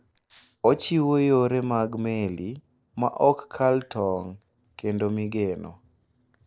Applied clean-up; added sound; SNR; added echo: neural separator model SepFormer DNS4.